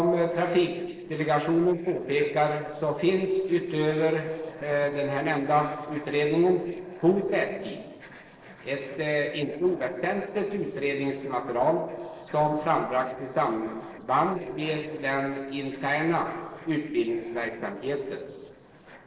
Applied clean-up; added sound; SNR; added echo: neural separator model SepFormer DNS4.